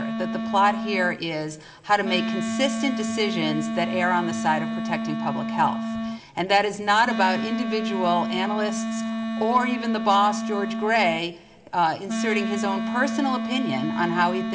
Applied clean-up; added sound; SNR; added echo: none; Wind instrument, woodwind instrument; 3 dB; reverberation time 1.4 s.